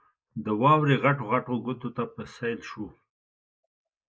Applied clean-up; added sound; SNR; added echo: neural mask model Resemble Enhance denoiser.